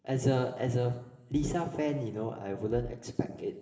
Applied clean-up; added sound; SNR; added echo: none; Bass drum; 12 dB; reverberation time 1.6 s.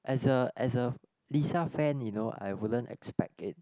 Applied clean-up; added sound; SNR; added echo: none; none; none; none.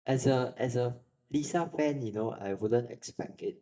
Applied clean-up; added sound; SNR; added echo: neural mask model DeepFilterNet 3.